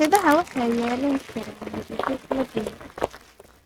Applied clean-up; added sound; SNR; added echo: neural mask model RNNoise.